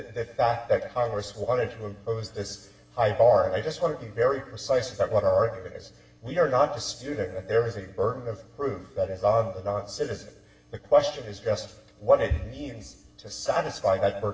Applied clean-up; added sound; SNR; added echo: none; none; none; reverberation time 0.8 s.